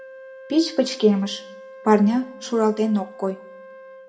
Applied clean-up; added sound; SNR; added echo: none; Wind instrument, woodwind instrument; 19 dB; reverberation time 0.5 s.